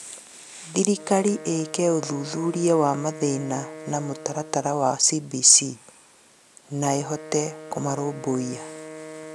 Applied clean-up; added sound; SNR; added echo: none; Wind instrument, woodwind instrument; 16 dB; none.